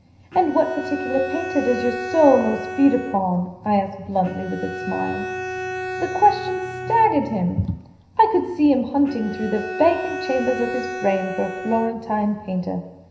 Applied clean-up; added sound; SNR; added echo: none; Bowed string instrument; 9 dB; reverberation time 0.9 s.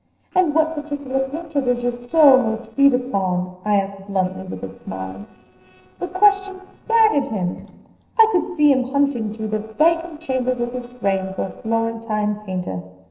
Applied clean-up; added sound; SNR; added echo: neural separator model SepFormer DNS4.